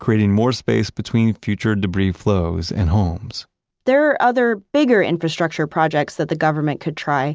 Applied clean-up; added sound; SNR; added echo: none; none; none; none.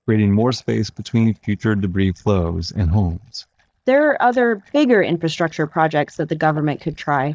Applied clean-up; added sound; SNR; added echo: neural mask model DeepFilterNet 3.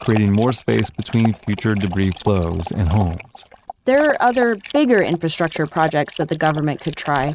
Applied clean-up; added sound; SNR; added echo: neural mask model RNNoise.